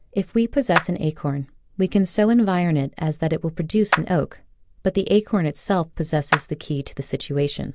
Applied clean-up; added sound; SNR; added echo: none; Clapping; 7 dB; none.